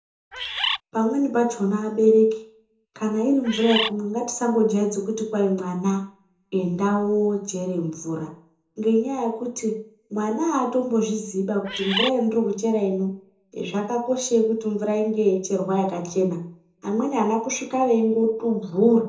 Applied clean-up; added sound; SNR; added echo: none; Bird; 3 dB; reverberation time 0.5 s.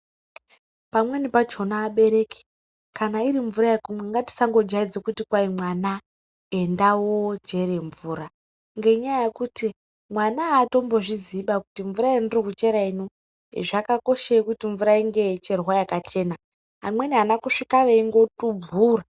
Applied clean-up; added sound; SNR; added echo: none; none; none; none.